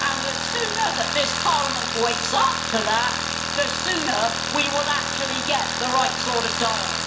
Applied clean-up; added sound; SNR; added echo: none; Tools; 0 dB; reverberation time 0.8 s.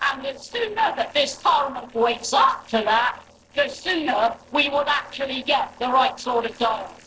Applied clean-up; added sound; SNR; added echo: neural separator model SepFormer DNS4.